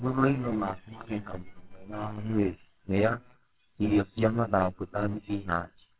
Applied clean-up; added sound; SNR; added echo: neural separator model SepFormer WHAMR!.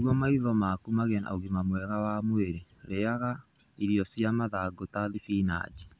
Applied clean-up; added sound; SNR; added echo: none; none; none; none.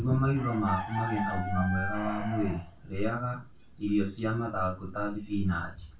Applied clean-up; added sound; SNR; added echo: none; Chicken, rooster; 10 dB; reverberation time 0.2 s.